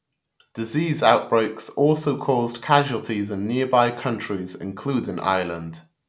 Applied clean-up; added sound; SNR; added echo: none; none; none; none.